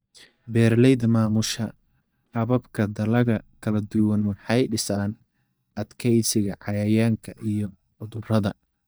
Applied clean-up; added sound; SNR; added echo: neural mask model DeepFilterNet 3.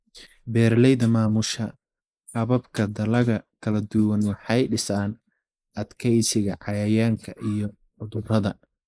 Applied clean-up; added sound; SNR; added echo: neural mask model Resemble Enhance denoiser.